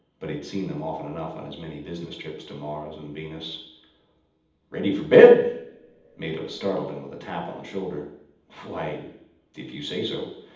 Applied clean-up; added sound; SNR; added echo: none; none; none; reverberation time 0.8 s.